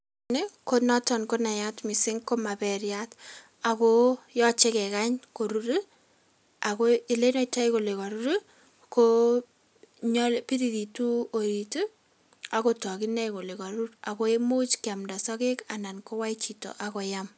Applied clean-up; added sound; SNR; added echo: none; none; none; none.